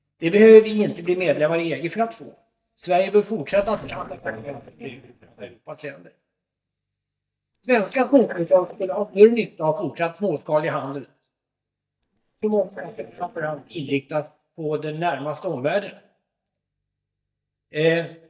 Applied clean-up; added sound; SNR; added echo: neural mask model DeepFilterNet 3.